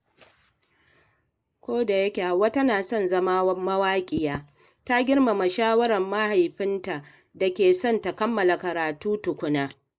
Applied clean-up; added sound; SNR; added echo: neural mask model Resemble Enhance denoiser.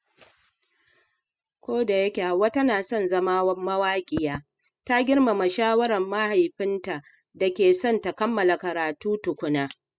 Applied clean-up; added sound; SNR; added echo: classical method spectral subtraction.